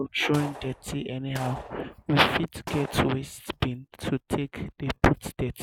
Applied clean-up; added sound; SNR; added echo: none; Gunshot, gunfire; 15 dB; none.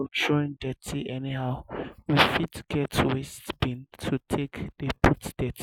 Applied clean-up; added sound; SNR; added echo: none; none; none; none.